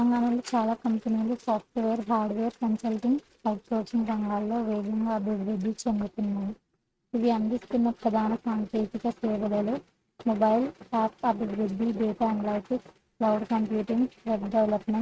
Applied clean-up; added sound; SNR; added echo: neural mask model RNNoise.